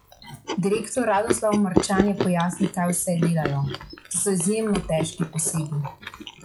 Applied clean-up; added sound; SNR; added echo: classical method log-MMSE.